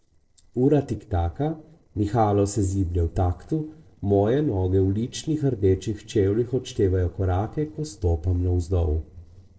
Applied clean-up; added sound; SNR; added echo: neural separator model SepFormer DNS4.